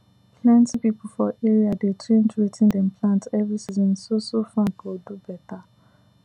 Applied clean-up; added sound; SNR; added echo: none; none; none; none.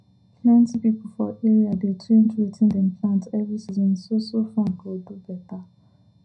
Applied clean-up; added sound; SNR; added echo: none; none; none; reverberation time 0.3 s.